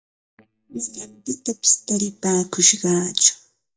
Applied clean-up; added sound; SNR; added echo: neural mask model DeepFilterNet 3.